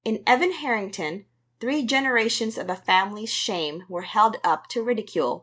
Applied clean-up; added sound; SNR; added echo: neural mask model DeepFilterNet 3.